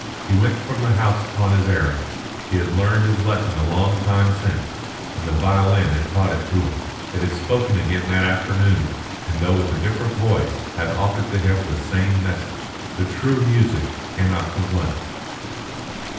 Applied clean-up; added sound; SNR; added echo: none; Stream; 10 dB; reverberation time 0.9 s.